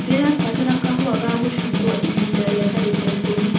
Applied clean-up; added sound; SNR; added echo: none; Snare drum; 1 dB; reverberation time 0.6 s.